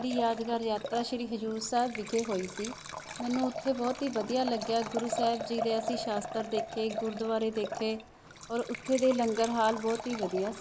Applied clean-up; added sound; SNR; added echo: none; Liquid; 8 dB; none.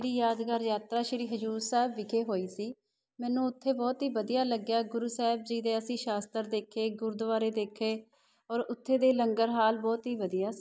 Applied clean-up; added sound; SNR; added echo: none; none; none; none.